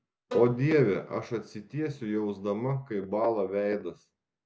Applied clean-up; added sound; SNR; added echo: none; Bowed string instrument; 12 dB; none.